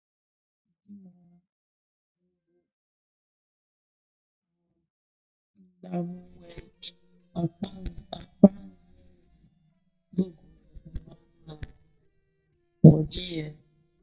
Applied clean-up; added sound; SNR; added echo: neural mask model DeepFilterNet 3.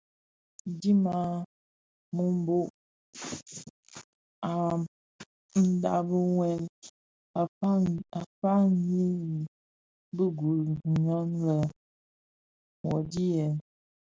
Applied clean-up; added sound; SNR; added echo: none; none; none; none.